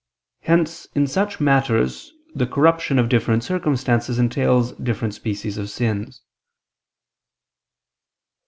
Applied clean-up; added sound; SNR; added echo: none; none; none; none.